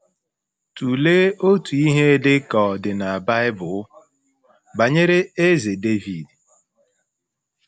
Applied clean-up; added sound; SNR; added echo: none; none; none; none.